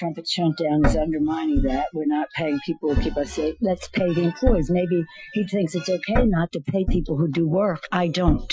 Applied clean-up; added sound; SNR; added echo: classical method Wiener filter.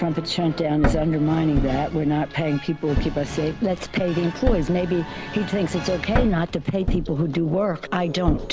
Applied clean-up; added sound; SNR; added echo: none; Thump, thud; 6 dB; none.